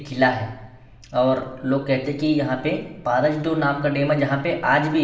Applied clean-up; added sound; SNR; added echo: none; none; none; reverberation time 1.0 s.